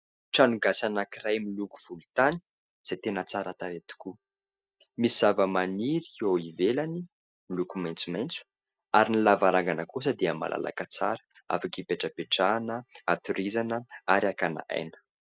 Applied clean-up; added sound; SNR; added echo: neural mask model DeepFilterNet 3.